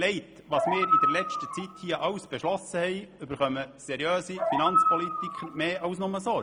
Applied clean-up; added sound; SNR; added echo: none; Animal; -1 dB; none.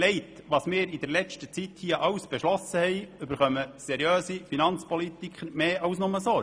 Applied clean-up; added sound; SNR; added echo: none; none; none; none.